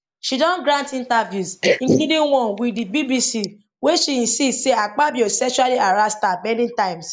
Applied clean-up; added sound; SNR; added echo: neural mask model Resemble Enhance denoiser.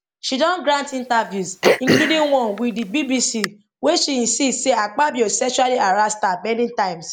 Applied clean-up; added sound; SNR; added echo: none; Cough; 3 dB; none.